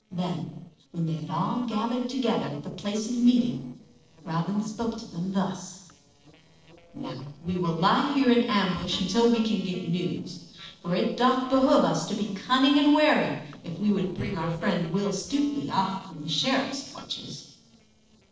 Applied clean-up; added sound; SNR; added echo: neural separator model SepFormer DNS4.